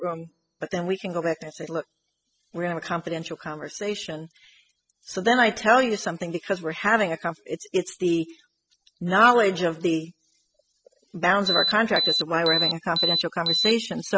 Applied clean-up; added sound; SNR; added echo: classical method spectral subtraction.